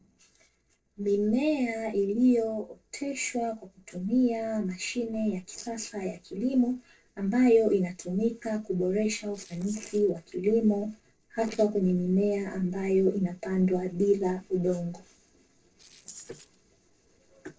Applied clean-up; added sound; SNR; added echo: neural separator model SepFormer DNS4.